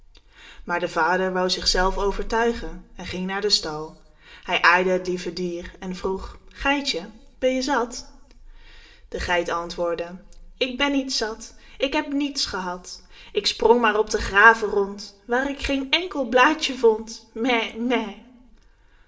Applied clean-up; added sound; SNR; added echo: none; none; none; reverberation time 0.5 s.